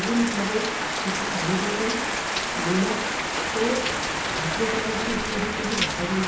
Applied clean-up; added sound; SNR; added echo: none; Rain; -2 dB; reverberation time 1.0 s.